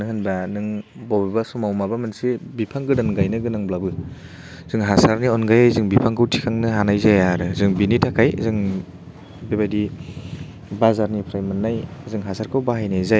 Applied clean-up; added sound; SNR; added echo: none; none; none; none.